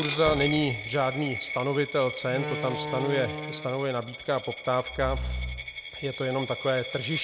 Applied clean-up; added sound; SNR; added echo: none; Slam + Coin (dropping); 6 dB; none.